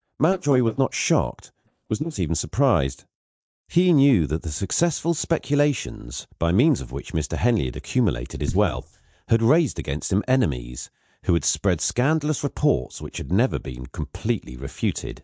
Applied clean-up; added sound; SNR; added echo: neural mask model DeepFilterNet 3.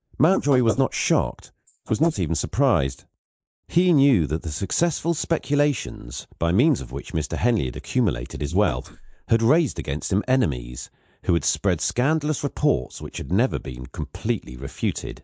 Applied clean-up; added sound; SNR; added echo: neural mask model Resemble Enhance denoiser.